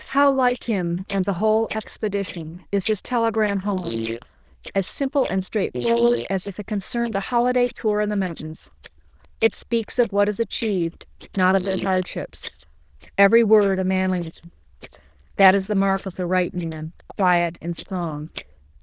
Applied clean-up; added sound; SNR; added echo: neural diffusion model UNIVERSE++.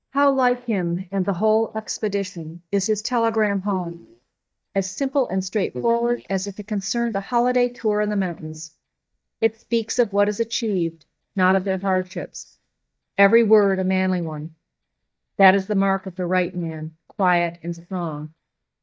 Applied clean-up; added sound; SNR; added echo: neural mask model DeepFilterNet 3.